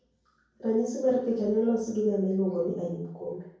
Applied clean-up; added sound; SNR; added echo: none; none; none; reverberation time 0.6 s.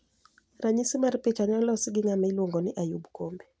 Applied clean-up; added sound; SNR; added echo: none; none; none; none.